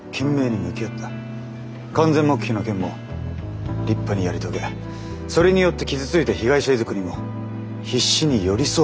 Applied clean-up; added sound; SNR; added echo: none; none; none; none.